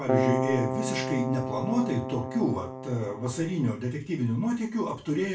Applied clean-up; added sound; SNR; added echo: none; Keyboard (musical); 2 dB; reverberation time 0.3 s.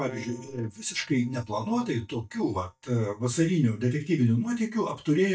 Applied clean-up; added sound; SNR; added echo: neural mask model DeepFilterNet 3.